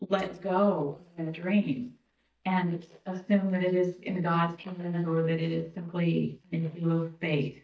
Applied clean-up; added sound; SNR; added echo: neural mask model DeepFilterNet 3.